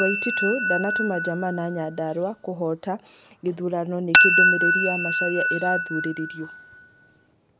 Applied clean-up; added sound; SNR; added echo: none; Chink, clink; -3 dB; none.